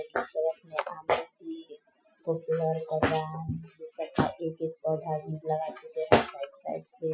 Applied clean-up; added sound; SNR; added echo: classical method Wiener filter.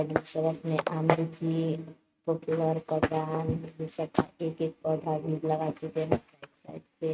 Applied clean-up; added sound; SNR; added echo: neural mask model RNNoise.